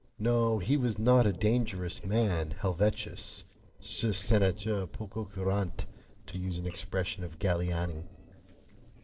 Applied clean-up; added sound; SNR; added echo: neural separator model SepFormer DNS4.